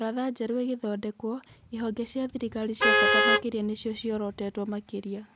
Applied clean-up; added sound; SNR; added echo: none; Vehicle horn, car horn, honking; -3 dB; none.